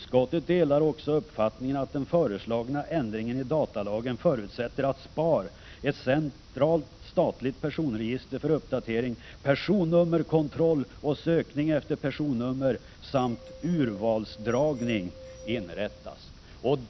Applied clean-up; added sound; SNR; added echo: none; Glass; 18 dB; none.